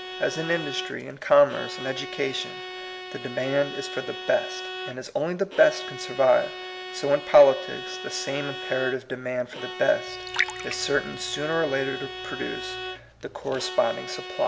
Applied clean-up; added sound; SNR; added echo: none; Bowed string instrument + Liquid; 10 dB; none.